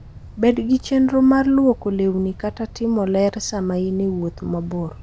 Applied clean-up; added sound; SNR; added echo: none; Wind; 19 dB; none.